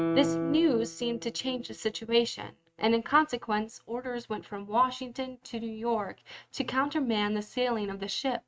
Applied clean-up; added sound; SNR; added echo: neural mask model RNNoise.